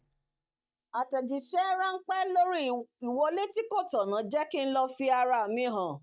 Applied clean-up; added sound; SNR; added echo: neural mask model DeepFilterNet 3.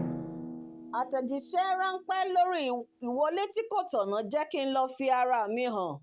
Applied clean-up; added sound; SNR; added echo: none; Drum; 15 dB; none.